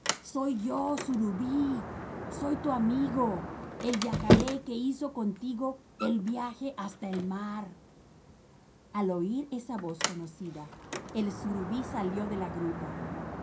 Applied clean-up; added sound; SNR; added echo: none; Sliding door; 2 dB; reverberation time 0.3 s.